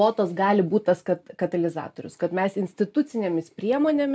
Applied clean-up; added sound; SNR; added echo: none; none; none; none.